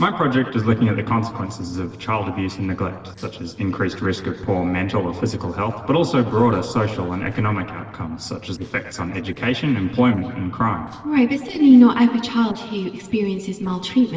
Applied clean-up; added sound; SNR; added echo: neural separator model SepFormer DNS4.